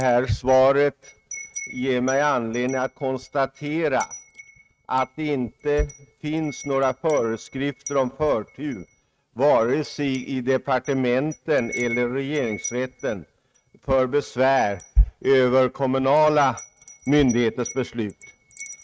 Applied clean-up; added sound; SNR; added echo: neural mask model RNNoise.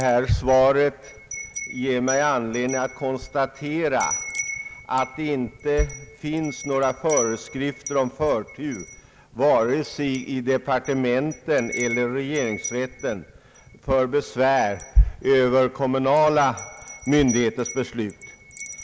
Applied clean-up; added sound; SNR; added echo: none; Wind chime; 8 dB; none.